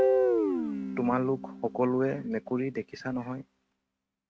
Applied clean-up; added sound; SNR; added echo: neural mask model RNNoise.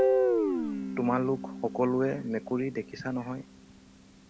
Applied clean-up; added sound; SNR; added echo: none; Guitar; 0 dB; none.